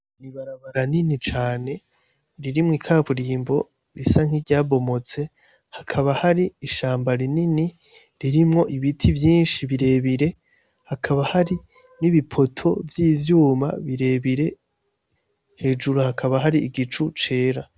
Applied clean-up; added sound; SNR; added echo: none; none; none; none.